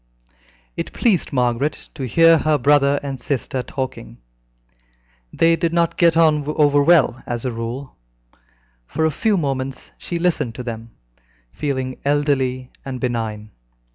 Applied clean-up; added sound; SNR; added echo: none; none; none; none.